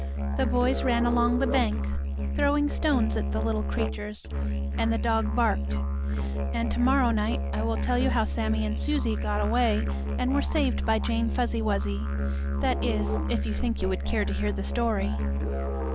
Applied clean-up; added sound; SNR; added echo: none; Musical instrument; -1 dB; none.